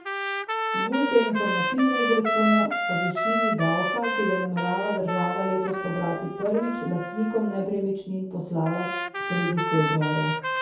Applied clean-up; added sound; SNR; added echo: none; Trumpet; 2 dB; reverberation time 0.6 s.